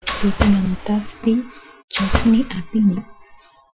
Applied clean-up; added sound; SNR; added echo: classical method Wiener filter.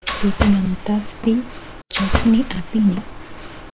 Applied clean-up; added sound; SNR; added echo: none; Mechanisms + Cutlery, silverware / Drawer open or close; 4 dB; none.